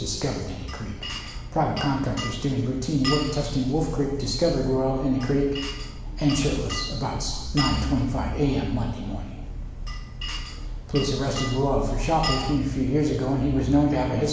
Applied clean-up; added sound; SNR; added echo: none; Glass; 12 dB; reverberation time 1.2 s.